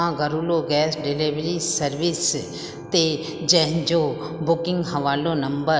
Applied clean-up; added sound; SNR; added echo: none; none; none; none.